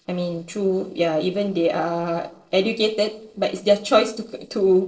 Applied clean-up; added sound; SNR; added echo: neural separator model SepFormer DNS4.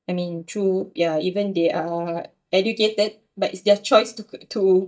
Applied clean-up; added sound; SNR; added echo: neural mask model DeepFilterNet 3.